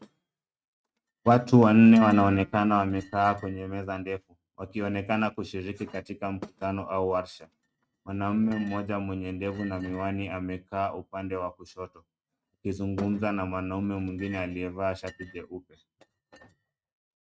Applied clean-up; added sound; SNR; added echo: neural mask model RNNoise.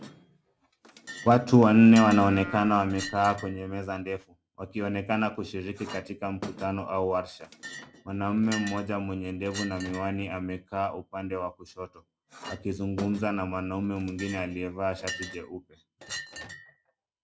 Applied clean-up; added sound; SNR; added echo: none; Chink, clink + Livestock, farm animals, working animals; 16 dB; none.